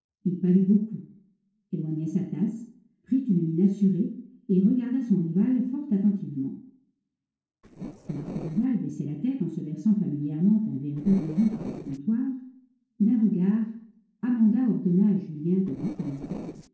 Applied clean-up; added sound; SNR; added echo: neural separator model SepFormer DNS4.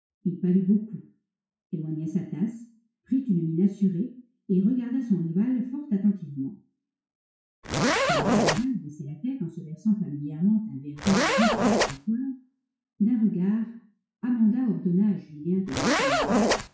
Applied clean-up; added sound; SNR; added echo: classical method WPE with log-MMSE.